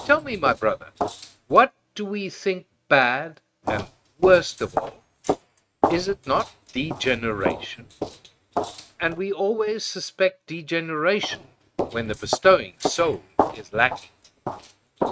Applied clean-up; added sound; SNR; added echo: neural mask model RNNoise.